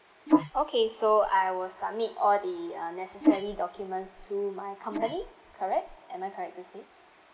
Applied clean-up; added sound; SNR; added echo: neural mask model Resemble Enhance denoiser.